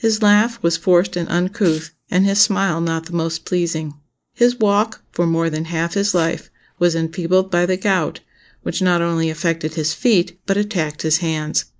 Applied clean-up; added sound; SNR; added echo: neural mask model Resemble Enhance denoiser.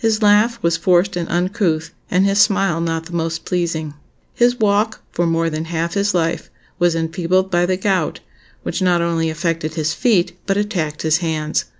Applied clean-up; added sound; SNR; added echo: none; none; none; none.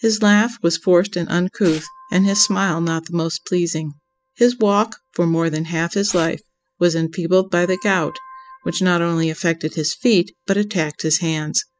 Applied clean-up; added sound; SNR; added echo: classical method spectral subtraction.